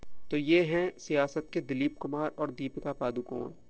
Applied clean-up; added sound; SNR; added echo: neural separator model SepFormer DNS4.